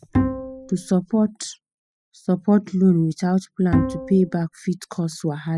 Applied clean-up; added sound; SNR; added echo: classical method spectral subtraction.